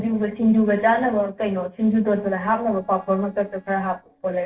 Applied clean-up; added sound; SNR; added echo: neural separator model SepFormer DNS4.